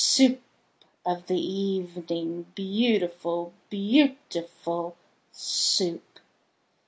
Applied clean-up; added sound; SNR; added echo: none; none; none; none.